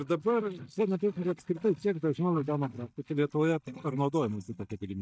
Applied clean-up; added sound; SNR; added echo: neural mask model DeepFilterNet 3.